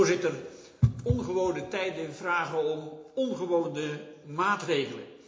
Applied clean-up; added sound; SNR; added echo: none; none; none; reverberation time 0.8 s.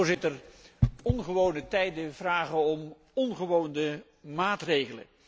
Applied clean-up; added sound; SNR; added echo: none; none; none; none.